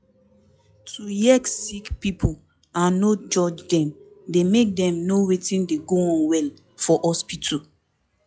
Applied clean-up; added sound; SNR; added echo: classical method log-MMSE.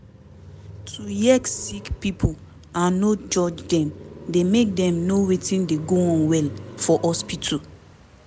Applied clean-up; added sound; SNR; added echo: none; Car passing by; 16 dB; none.